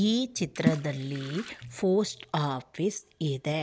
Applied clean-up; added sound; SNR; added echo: none; Water / Splash, splatter; 6 dB; none.